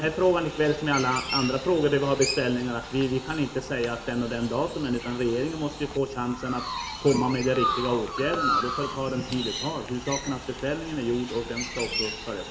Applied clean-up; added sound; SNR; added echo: none; Chirp, tweet; 7 dB; reverberation time 0.4 s.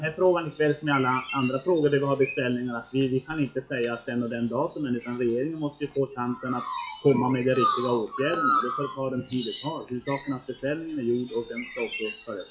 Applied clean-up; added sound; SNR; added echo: classical method WPE with log-MMSE.